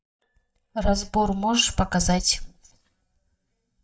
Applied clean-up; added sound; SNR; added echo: neural mask model DeepFilterNet 3.